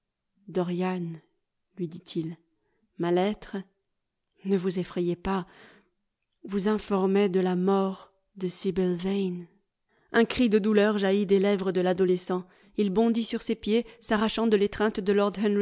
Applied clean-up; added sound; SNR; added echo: none; none; none; none.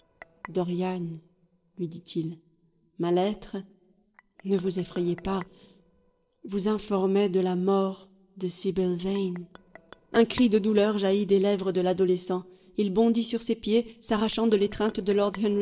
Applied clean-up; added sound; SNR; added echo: neural separator model SepFormer DNS4.